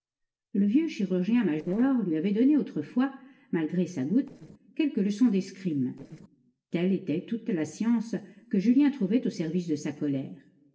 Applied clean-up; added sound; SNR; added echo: neural separator model SepFormer DNS4.